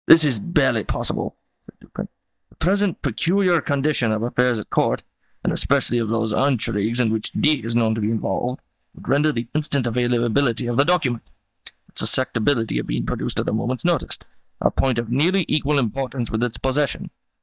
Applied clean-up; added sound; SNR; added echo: neural mask model DeepFilterNet 3.